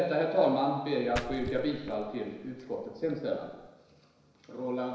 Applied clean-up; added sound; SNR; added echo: none; Splash, splatter; 12 dB; reverberation time 1.0 s.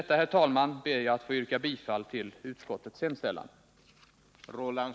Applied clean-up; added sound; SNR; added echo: none; none; none; none.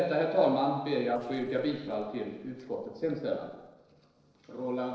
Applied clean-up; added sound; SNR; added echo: neural separator model SepFormer DNS4.